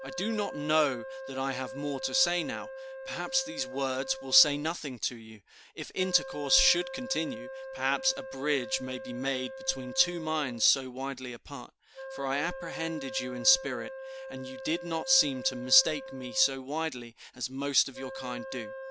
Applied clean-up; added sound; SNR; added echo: none; Wind instrument, woodwind instrument; 10 dB; none.